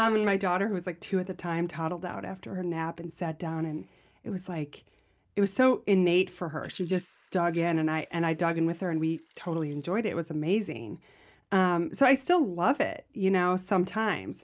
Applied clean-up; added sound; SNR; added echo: neural mask model Resemble Enhance denoiser.